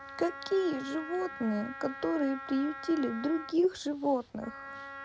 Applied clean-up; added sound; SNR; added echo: none; Wind instrument, woodwind instrument; 12 dB; none.